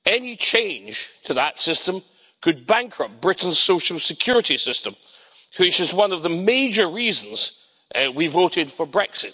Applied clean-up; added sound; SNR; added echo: none; none; none; none.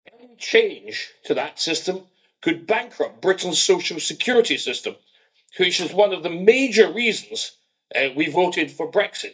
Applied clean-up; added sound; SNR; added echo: neural mask model DeepFilterNet 3.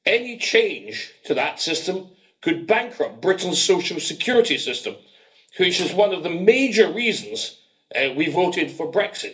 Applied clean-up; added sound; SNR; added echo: neural separator model SepFormer DNS4.